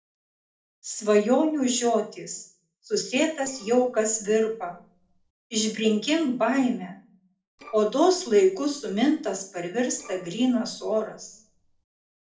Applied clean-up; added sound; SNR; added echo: neural separator model SepFormer DNS4.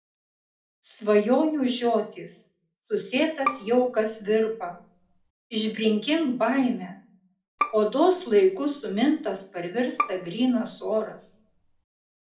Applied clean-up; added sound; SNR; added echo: none; Bowed string instrument; 10 dB; reverberation time 0.4 s.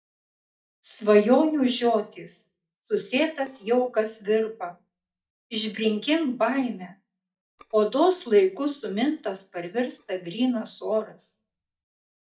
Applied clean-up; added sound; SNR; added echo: neural mask model DeepFilterNet 3.